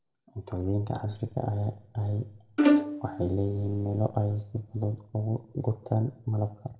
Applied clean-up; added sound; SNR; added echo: none; Bowed string instrument; -3 dB; reverberation time 0.8 s.